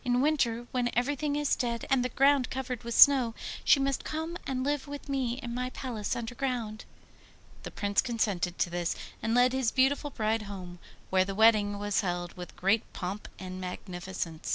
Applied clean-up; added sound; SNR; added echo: none; none; none; none.